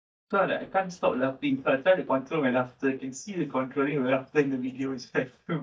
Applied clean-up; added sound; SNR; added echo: neural mask model DeepFilterNet 3.